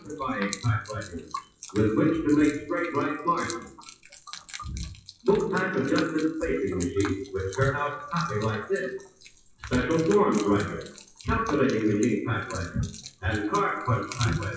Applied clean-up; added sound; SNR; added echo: classical method WPE with log-MMSE.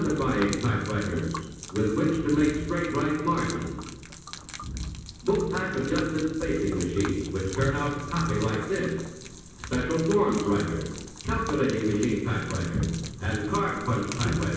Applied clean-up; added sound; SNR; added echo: none; Gurgling / Liquid; 15 dB; reverberation time 1.2 s.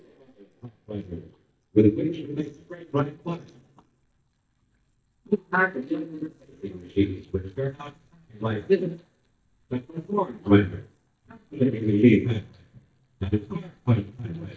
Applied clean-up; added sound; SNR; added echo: neural mask model DeepFilterNet 3.